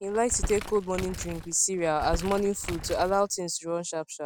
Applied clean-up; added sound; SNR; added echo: none; Crumpling, crinkling; 9 dB; none.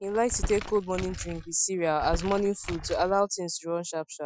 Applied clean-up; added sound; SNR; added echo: classical method Wiener filter.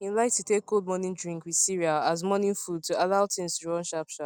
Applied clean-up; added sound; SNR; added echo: none; none; none; none.